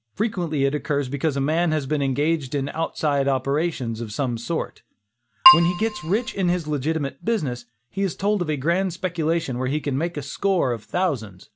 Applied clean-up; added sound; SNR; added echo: none; Keyboard (musical); -4 dB; none.